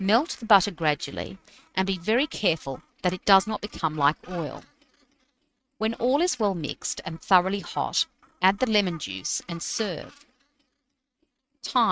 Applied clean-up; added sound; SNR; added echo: neural mask model RNNoise.